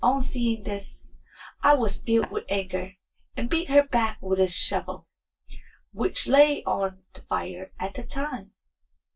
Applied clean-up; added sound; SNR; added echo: neural mask model DeepFilterNet 3.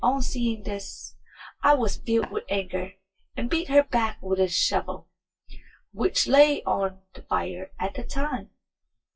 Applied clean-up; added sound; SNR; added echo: classical method WPE with log-MMSE.